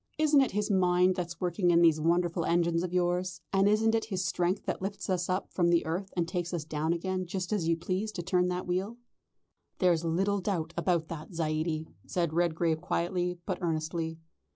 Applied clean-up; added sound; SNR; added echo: none; none; none; none.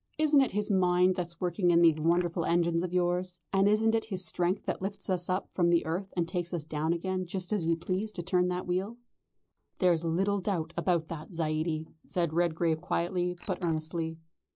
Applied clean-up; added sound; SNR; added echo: neural mask model Resemble Enhance denoiser.